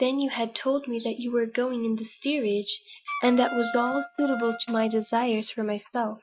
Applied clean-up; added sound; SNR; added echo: neural mask model RNNoise.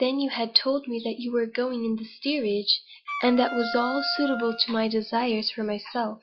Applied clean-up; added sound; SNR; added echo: classical method log-MMSE.